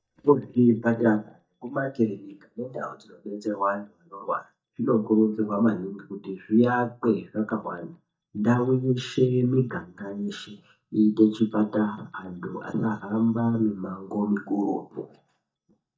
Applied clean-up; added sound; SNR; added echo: neural mask model DeepFilterNet 3.